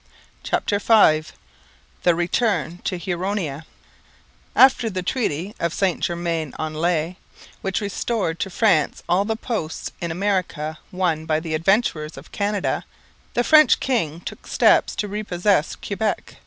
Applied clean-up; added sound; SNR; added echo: none; none; none; none.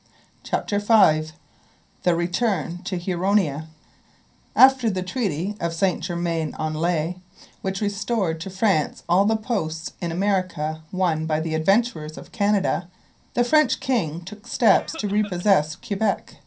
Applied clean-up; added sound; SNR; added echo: none; Cough; 19 dB; reverberation time 0.3 s.